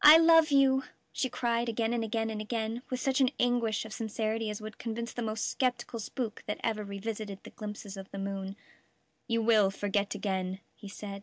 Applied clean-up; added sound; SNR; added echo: none; none; none; none.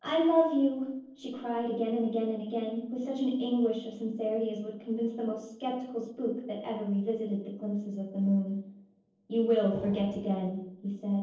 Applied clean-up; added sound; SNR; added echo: neural separator model SepFormer DNS4.